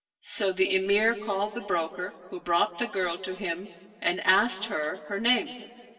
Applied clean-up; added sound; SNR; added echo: none; none; none; reverberation time 2.4 s.